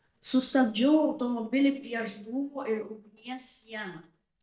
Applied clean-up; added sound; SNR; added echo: neural mask model DeepFilterNet 3.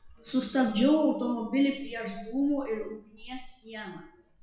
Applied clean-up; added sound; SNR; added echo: classical method WPE with log-MMSE.